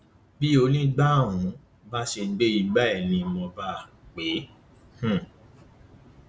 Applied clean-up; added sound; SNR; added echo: none; none; none; none.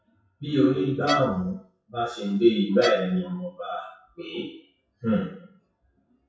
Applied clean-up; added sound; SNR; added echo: classical method WPE with log-MMSE.